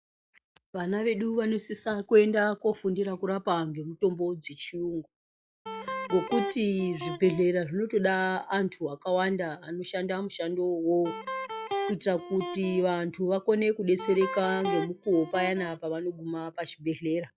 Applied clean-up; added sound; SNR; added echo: classical method log-MMSE.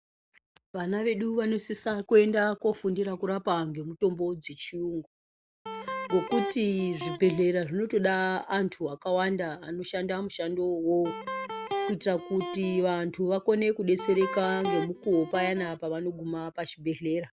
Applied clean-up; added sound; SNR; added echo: none; Electric guitar; 7 dB; none.